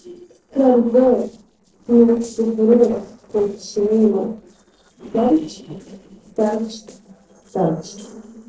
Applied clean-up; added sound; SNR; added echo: neural separator model SepFormer DNS4.